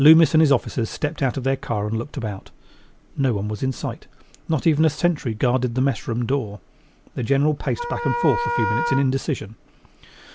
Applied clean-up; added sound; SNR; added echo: none; Wind instrument, woodwind instrument; 3 dB; none.